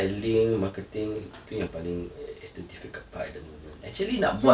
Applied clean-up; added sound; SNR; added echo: none; none; none; none.